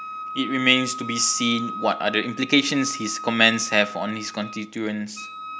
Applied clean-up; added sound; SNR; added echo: none; Wind instrument, woodwind instrument; 11 dB; none.